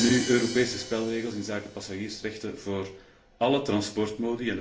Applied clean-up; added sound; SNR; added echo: none; Crash cymbal; 13 dB; reverberation time 0.5 s.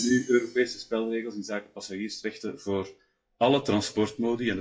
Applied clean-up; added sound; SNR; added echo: classical method WPE with log-MMSE.